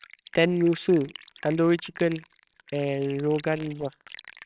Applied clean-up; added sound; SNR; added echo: neural separator model SepFormer WHAMR!.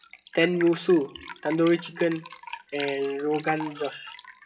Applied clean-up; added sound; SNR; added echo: classical method WPE with log-MMSE.